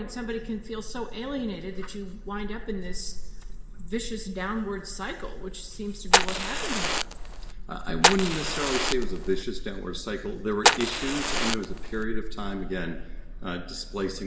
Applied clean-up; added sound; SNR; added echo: none; Fire; -4 dB; reverberation time 1.3 s.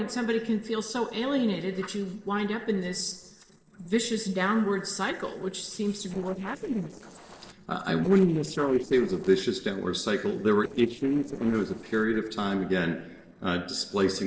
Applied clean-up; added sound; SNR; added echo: neural separator model SepFormer DNS4.